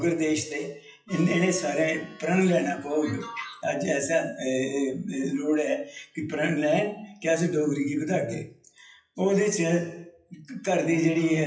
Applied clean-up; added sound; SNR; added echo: classical method WPE with log-MMSE.